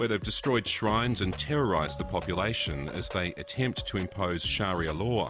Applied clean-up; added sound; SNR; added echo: none; none; none; none.